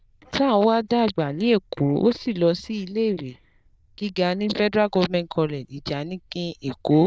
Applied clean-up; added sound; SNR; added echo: neural diffusion model UNIVERSE++.